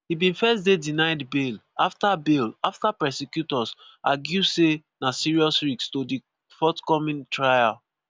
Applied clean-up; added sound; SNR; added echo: none; none; none; none.